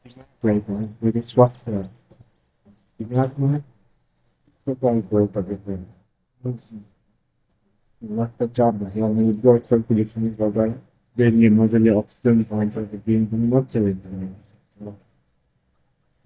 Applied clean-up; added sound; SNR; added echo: neural mask model DeepFilterNet 3.